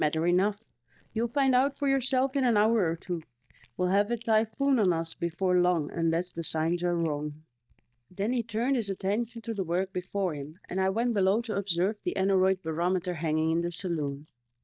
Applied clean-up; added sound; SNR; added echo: neural mask model DeepFilterNet 3.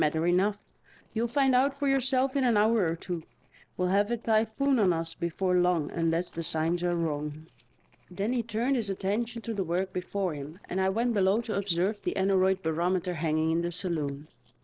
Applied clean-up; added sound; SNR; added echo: neural separator model SepFormer DNS4.